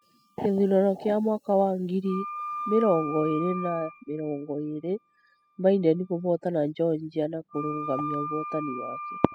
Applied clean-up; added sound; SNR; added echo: classical method spectral subtraction.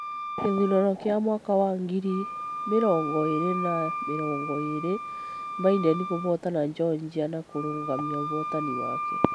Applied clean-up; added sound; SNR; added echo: none; Wind instrument, woodwind instrument; 7 dB; none.